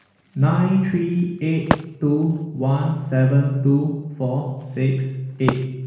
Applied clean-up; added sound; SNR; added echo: none; Wood; 12 dB; reverberation time 1.1 s.